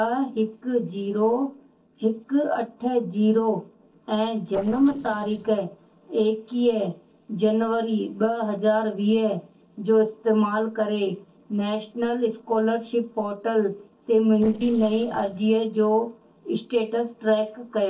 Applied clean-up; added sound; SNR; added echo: neural separator model SepFormer DNS4.